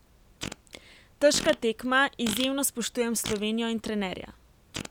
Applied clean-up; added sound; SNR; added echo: none; Fart; 12 dB; none.